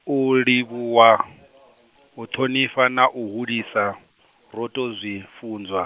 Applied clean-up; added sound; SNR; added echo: none; none; none; none.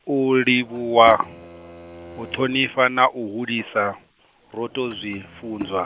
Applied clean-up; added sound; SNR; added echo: none; Bowed string instrument + Drawer open or close / Wood; 19 dB; none.